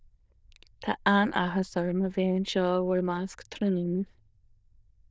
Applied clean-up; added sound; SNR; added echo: neural diffusion model UNIVERSE++.